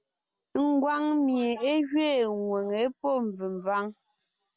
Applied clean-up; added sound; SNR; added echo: none; none; none; none.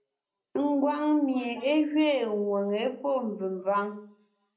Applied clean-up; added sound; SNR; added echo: none; none; none; reverberation time 0.5 s.